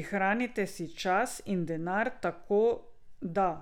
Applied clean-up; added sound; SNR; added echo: none; none; none; none.